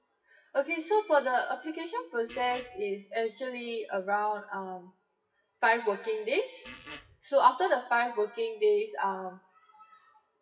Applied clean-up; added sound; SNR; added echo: classical method WPE with log-MMSE.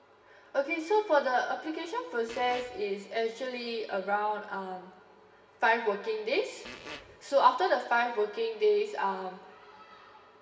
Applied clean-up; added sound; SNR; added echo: none; Fart; 15 dB; reverberation time 1.8 s.